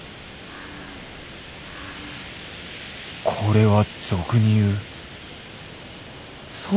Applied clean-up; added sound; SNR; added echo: none; none; none; none.